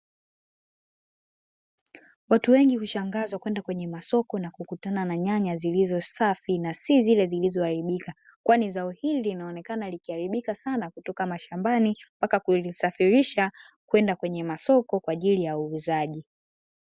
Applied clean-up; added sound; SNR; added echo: none; none; none; none.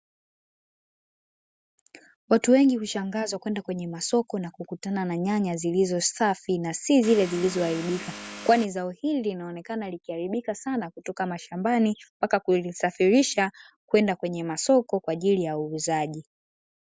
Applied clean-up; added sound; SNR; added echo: none; Vehicle; 12 dB; none.